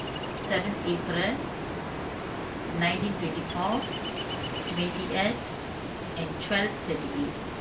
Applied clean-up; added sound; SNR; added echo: none; Ocean; 2 dB; reverberation time 0.3 s.